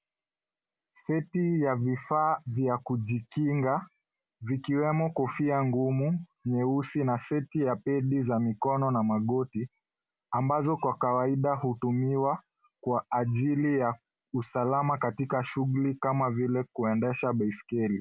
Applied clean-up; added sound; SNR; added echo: none; none; none; none.